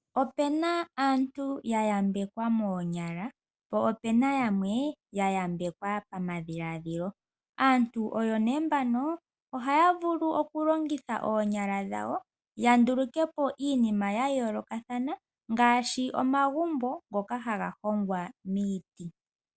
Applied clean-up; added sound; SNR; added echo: none; none; none; none.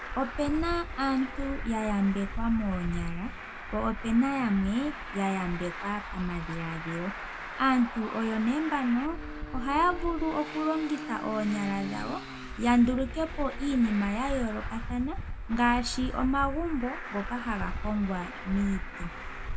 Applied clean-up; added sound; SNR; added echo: none; Traffic noise, roadway noise; 7 dB; reverberation time 1.1 s.